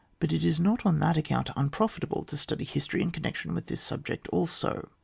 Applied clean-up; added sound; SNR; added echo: none; none; none; none.